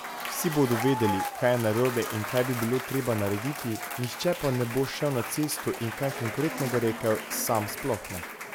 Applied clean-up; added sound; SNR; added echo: none; Applause / Crowd / Cheering; 7 dB; none.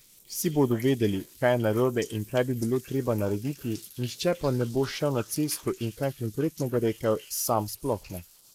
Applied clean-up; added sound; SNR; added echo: neural mask model Resemble Enhance denoiser.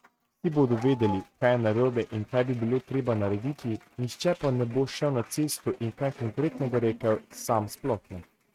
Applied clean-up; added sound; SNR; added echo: neural mask model RNNoise.